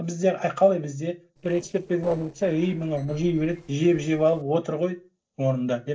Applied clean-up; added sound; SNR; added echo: neural separator model SepFormer DNS4.